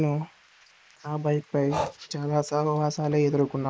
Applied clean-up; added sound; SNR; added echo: neural mask model Resemble Enhance denoiser.